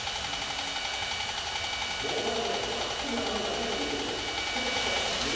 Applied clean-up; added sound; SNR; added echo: none; Sawing; -4 dB; reverberation time 1.9 s.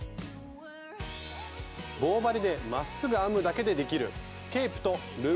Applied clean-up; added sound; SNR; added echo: none; none; none; none.